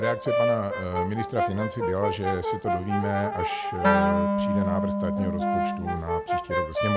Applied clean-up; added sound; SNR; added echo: none; Wind instrument, woodwind instrument + Brass instrument; -4 dB; none.